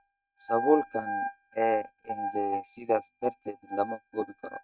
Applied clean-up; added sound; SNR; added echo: neural mask model RNNoise.